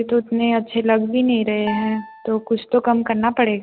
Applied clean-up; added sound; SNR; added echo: none; Piano; 14 dB; none.